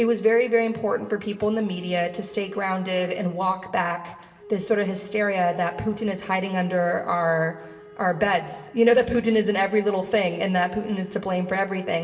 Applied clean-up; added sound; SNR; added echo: none; Wind instrument, woodwind instrument; 20 dB; reverberation time 1.2 s.